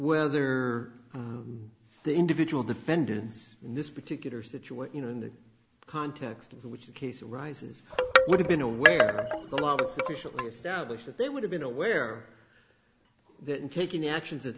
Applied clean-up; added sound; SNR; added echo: none; Wind chime; -5 dB; none.